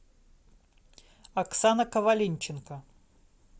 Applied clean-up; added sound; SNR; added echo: none; none; none; none.